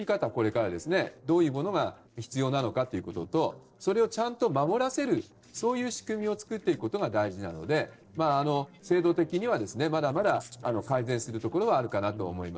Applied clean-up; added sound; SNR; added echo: neural separator model SepFormer DNS4.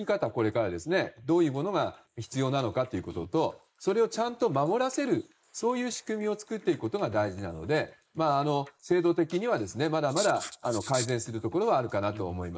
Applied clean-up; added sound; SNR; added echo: neural mask model Resemble Enhance denoiser.